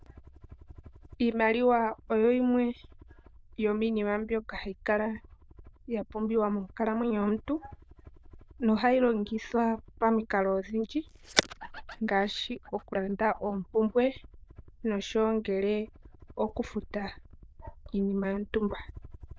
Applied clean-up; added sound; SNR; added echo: neural diffusion model UNIVERSE++.